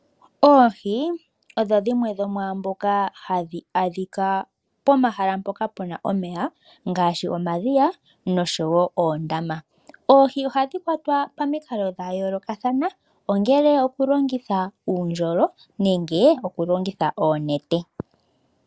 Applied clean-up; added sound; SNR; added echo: none; none; none; none.